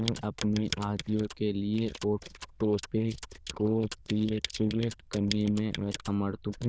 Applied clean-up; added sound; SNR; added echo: neural diffusion model UNIVERSE++.